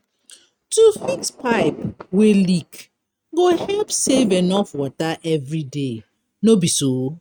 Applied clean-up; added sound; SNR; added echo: neural mask model RNNoise.